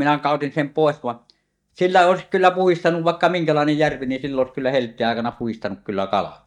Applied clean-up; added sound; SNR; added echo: neural mask model DeepFilterNet 3.